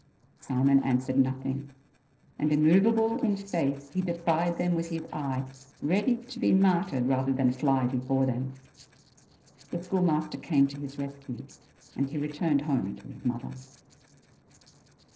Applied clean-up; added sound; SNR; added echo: neural separator model SepFormer DNS4.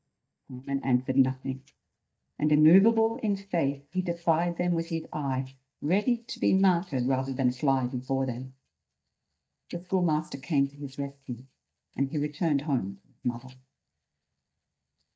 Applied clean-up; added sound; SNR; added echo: neural mask model DeepFilterNet 3.